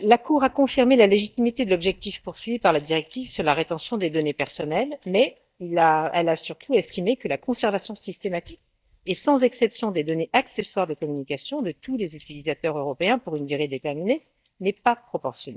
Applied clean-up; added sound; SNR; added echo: neural mask model DeepFilterNet 3.